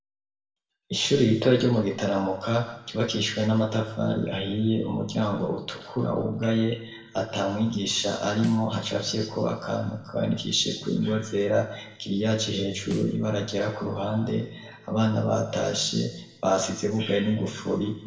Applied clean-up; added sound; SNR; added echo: none; Snare drum; 13 dB; reverberation time 0.9 s.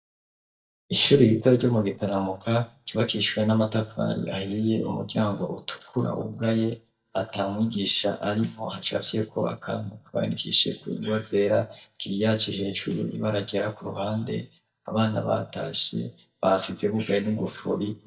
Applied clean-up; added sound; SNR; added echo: neural mask model DeepFilterNet 3.